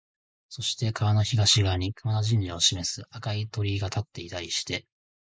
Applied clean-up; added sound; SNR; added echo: neural mask model Resemble Enhance denoiser.